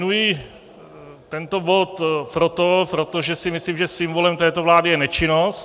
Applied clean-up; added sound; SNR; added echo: none; none; none; none.